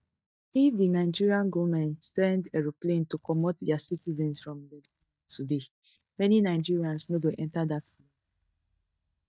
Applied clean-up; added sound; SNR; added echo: neural mask model DeepFilterNet 3.